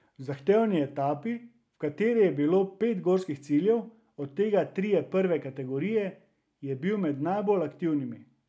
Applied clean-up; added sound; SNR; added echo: none; none; none; none.